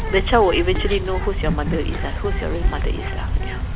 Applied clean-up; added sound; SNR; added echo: none; Bird; -1 dB; none.